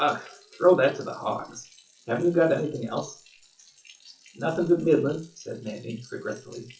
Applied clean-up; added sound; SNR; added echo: classical method WPE with log-MMSE.